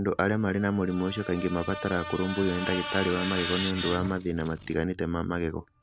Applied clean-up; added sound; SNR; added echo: none; Screech; 9 dB; none.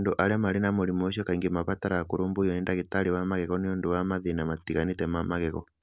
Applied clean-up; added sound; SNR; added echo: none; none; none; none.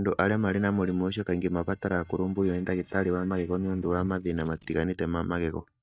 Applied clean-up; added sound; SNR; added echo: neural mask model DeepFilterNet 3.